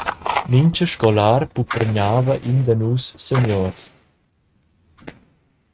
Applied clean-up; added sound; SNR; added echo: neural mask model RNNoise.